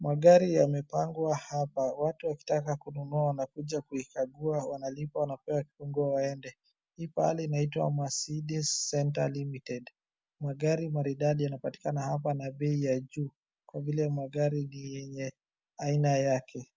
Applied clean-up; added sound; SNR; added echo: none; none; none; none.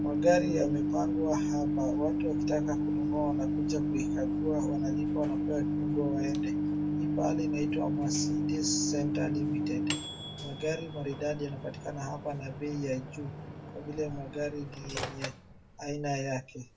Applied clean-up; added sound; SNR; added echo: none; Microwave oven; -3 dB; reverberation time 0.2 s.